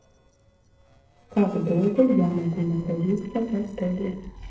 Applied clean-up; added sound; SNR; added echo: neural separator model SepFormer DNS4.